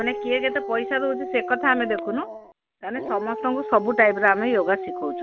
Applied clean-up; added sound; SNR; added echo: none; Dog; 8 dB; none.